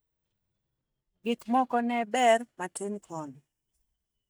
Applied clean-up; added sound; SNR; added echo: neural mask model DeepFilterNet 3.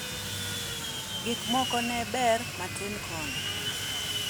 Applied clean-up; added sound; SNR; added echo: none; Sawing; 0 dB; none.